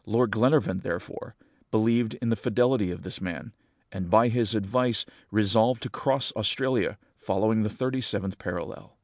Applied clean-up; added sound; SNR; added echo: none; none; none; none.